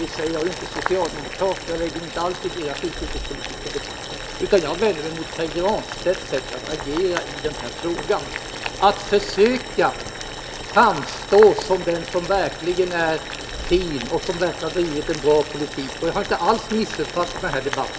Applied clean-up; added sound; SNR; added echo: none; Boiling; 8 dB; none.